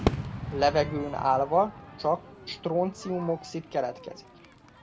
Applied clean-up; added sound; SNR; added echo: none; Crowd / Fireworks; 8 dB; none.